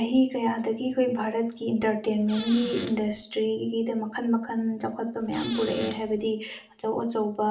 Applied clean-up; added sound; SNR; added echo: none; Squeak / Cupboard open or close; 12 dB; reverberation time 0.4 s.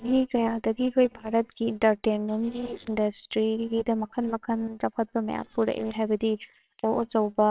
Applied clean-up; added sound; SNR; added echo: neural separator model SepFormer WHAMR!.